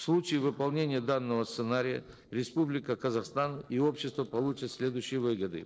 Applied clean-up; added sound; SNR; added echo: neural separator model SepFormer DNS4.